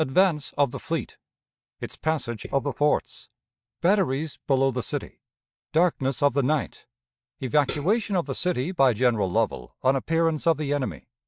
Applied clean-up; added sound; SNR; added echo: neural mask model DeepFilterNet 3.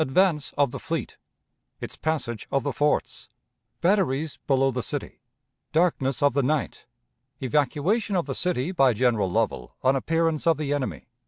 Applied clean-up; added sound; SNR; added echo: none; none; none; none.